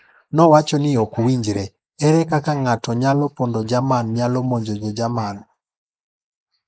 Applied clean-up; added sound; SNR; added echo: neural mask model Resemble Enhance denoiser.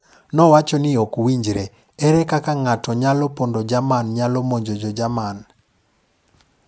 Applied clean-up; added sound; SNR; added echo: none; none; none; none.